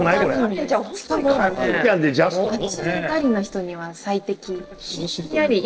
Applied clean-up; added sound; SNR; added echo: neural separator model SepFormer DNS4.